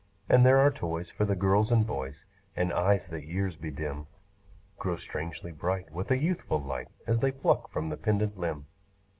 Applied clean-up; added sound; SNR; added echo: none; none; none; none.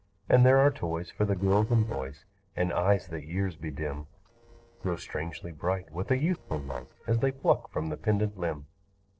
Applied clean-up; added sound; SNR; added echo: neural separator model SepFormer DNS4.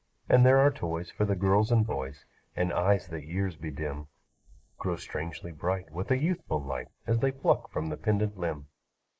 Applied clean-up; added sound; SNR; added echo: neural mask model Resemble Enhance denoiser.